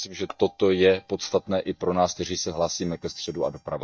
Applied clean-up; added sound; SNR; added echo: neural mask model DeepFilterNet 3.